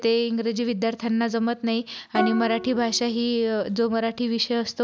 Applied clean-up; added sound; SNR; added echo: none; Plucked string instrument; 9 dB; none.